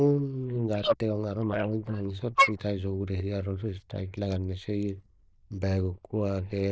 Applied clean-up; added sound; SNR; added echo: neural diffusion model UNIVERSE++.